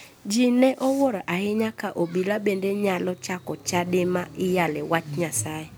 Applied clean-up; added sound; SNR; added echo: none; none; none; none.